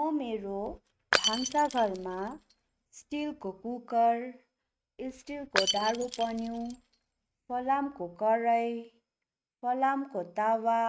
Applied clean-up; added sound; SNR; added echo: neural mask model RNNoise.